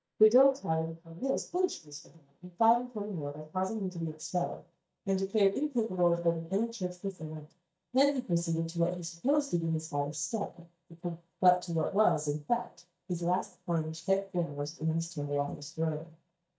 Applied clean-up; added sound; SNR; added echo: neural mask model DeepFilterNet 3.